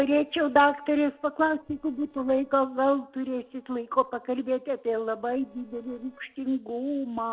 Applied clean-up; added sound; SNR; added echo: neural separator model SepFormer DNS4.